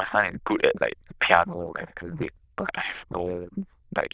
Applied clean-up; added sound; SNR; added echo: neural diffusion model UNIVERSE++.